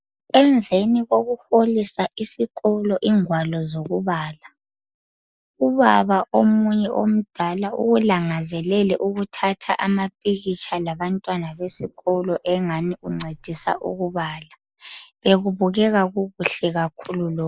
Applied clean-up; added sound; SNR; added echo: neural mask model Resemble Enhance denoiser.